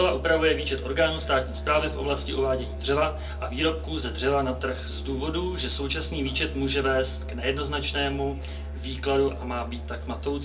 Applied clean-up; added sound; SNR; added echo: none; Musical instrument; 6 dB; reverberation time 0.2 s.